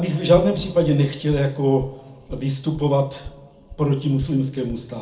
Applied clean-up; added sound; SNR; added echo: none; Walk, footsteps; 18 dB; reverberation time 0.4 s.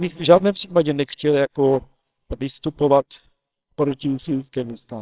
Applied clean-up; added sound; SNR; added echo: neural separator model SepFormer WHAMR!.